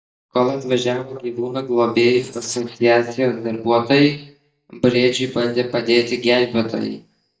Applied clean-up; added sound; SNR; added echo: neural mask model DeepFilterNet 3.